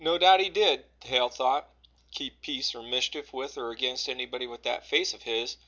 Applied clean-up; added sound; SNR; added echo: none; none; none; none.